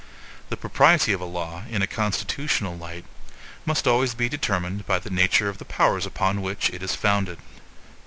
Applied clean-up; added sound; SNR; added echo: none; none; none; none.